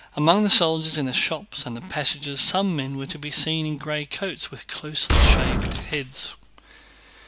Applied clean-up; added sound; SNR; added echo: none; Gunshot, gunfire; -2 dB; none.